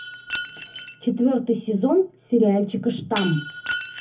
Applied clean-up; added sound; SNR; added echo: none; Shatter; 10 dB; reverberation time 0.3 s.